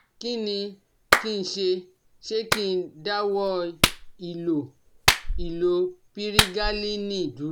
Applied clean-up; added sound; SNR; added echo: none; Clapping; 0 dB; none.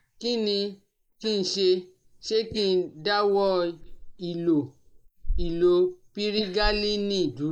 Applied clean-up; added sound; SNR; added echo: neural mask model Resemble Enhance denoiser.